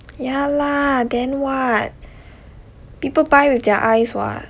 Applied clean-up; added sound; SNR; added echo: none; none; none; none.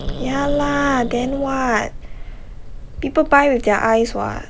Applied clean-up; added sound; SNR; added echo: none; Growling; 9 dB; none.